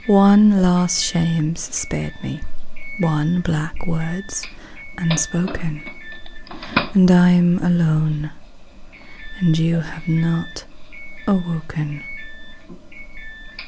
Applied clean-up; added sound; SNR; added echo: none; Doorbell; 16 dB; none.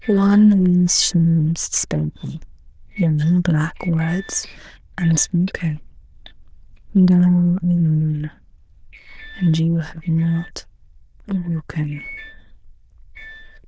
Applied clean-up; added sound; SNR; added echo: neural diffusion model UNIVERSE++.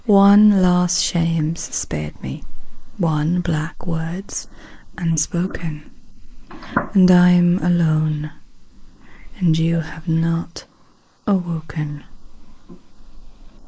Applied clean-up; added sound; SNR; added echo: neural mask model Resemble Enhance denoiser.